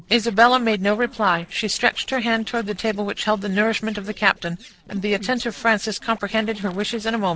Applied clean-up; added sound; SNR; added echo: neural separator model SepFormer DNS4.